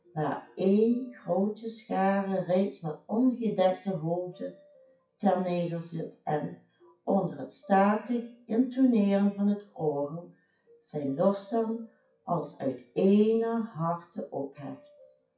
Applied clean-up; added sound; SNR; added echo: classical method WPE with log-MMSE.